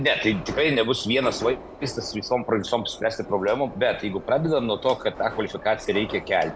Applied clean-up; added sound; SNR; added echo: none; Subway, metro, underground; 14 dB; none.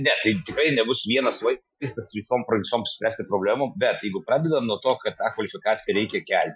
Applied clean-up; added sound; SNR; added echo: classical method Wiener filter.